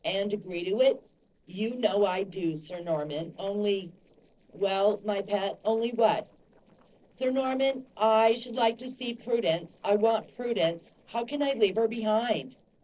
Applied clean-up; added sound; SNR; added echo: neural separator model SepFormer DNS4.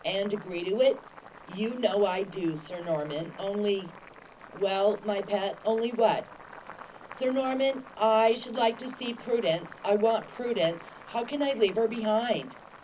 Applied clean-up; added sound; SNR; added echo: none; Boiling; 19 dB; reverberation time 0.4 s.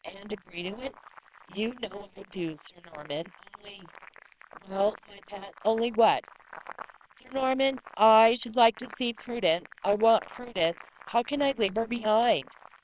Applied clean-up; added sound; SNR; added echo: neural separator model SepFormer WHAMR!.